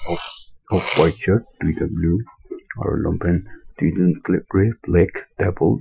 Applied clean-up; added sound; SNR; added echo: classical method Wiener filter.